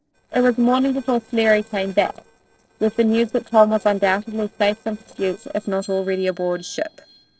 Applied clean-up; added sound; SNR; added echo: neural separator model SepFormer DNS4.